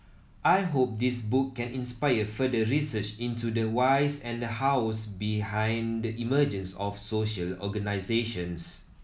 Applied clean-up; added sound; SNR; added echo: none; none; none; none.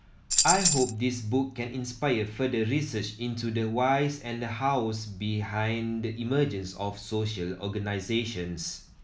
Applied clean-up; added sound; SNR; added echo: none; Tambourine; -5 dB; none.